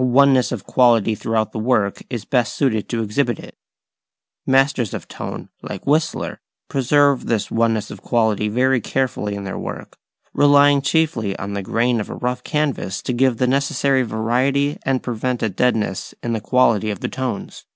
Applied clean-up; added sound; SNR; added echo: none; none; none; none.